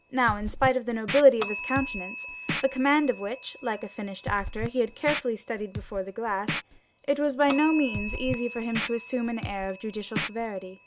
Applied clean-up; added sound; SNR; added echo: none; Scratching (performance technique) + Bell; 9 dB; none.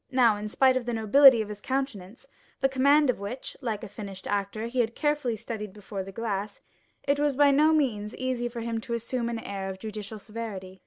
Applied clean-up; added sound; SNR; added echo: none; none; none; none.